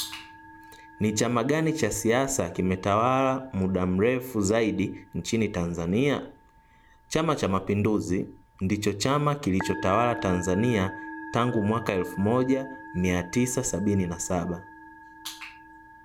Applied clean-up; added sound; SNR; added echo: none; Musical instrument; 17 dB; none.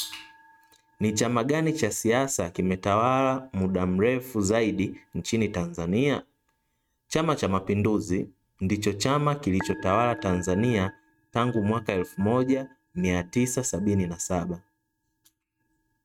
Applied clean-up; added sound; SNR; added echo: neural mask model RNNoise.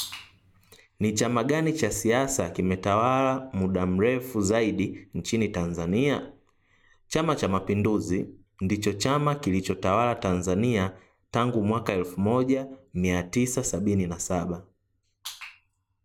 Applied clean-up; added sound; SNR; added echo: none; none; none; none.